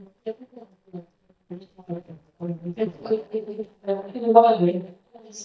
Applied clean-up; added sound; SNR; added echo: neural mask model DeepFilterNet 3.